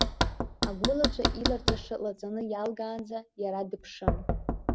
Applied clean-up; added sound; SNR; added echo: none; Knock; -3 dB; none.